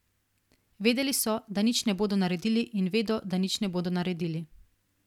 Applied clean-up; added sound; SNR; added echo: none; none; none; none.